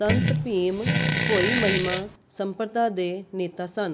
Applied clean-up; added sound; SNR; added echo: none; Fart; -2 dB; none.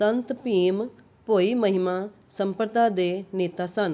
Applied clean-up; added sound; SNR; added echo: none; none; none; none.